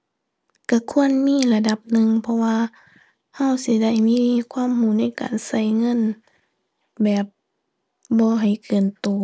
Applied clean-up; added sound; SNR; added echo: none; none; none; none.